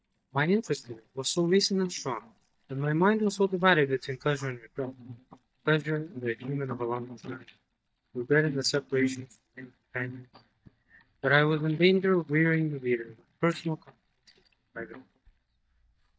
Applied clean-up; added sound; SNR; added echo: neural mask model DeepFilterNet 3.